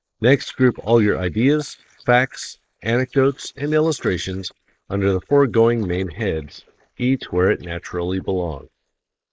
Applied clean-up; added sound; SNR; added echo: neural mask model Resemble Enhance denoiser.